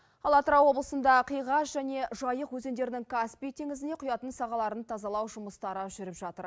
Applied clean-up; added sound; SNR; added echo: none; none; none; none.